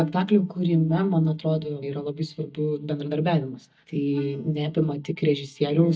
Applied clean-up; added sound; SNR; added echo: neural mask model DeepFilterNet 3.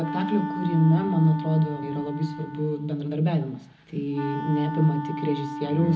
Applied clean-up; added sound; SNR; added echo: none; Wind instrument, woodwind instrument; 9 dB; reverberation time 0.4 s.